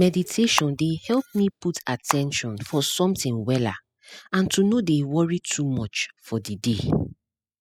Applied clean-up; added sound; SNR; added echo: classical method spectral subtraction.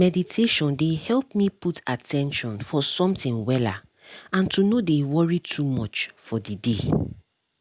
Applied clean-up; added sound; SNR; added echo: none; none; none; none.